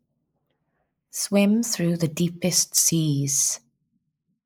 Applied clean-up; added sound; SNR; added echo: neural mask model Resemble Enhance denoiser.